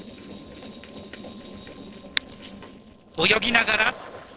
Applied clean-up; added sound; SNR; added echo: neural separator model SepFormer DNS4.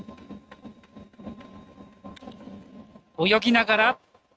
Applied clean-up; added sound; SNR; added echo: neural mask model RNNoise.